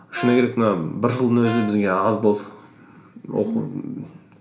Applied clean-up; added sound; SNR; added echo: none; Brass instrument; 13 dB; reverberation time 0.3 s.